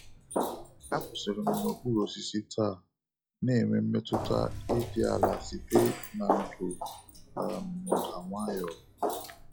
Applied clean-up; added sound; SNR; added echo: classical method log-MMSE.